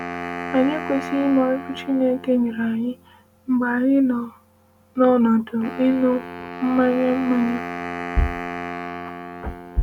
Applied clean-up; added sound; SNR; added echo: none; Wind instrument, woodwind instrument; 11 dB; none.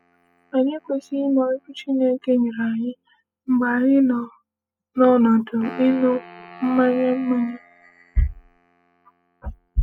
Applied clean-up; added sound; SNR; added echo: classical method spectral subtraction.